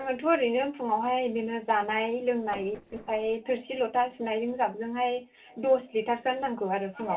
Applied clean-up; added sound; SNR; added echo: neural separator model SepFormer DNS4.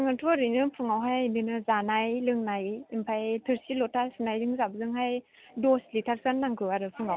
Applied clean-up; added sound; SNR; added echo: none; none; none; none.